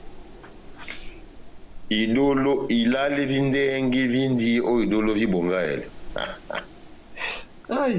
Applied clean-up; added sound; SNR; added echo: none; Wind; 14 dB; none.